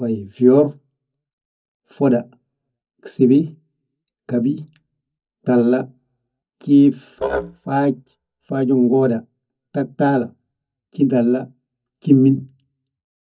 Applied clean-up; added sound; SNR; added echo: neural mask model DeepFilterNet 3.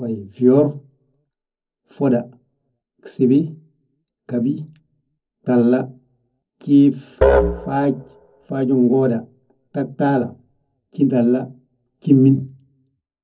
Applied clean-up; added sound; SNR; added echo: neural separator model SepFormer DNS4.